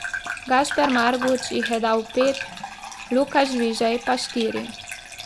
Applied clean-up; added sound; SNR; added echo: none; Bathtub (filling or washing) / Gurgling; 10 dB; none.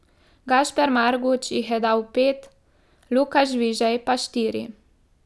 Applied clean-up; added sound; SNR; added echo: none; none; none; none.